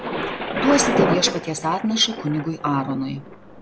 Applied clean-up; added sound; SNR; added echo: none; Thunder; 3 dB; none.